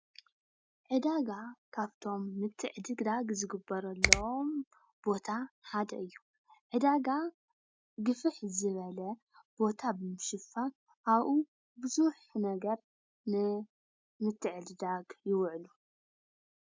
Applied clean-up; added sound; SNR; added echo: none; Finger snapping; -2 dB; none.